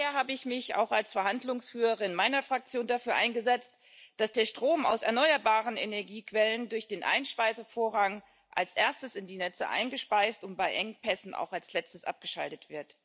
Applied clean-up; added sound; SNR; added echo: none; none; none; none.